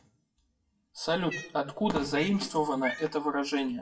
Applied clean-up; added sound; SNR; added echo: classical method WPE with log-MMSE.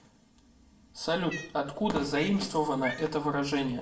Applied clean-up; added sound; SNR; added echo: none; Cat; 13 dB; reverberation time 0.4 s.